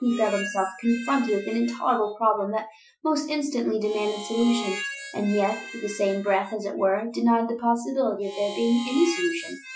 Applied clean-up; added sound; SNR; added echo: classical method Wiener filter.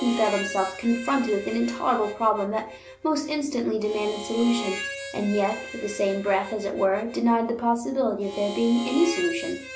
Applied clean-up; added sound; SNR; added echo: none; Harmonica; 12 dB; none.